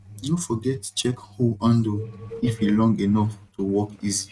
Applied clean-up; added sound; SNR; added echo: neural mask model RNNoise.